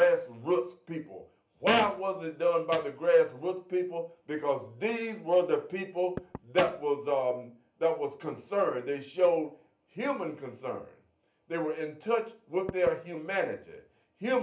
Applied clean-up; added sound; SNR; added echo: none; Knock / Wood; 14 dB; reverberation time 0.3 s.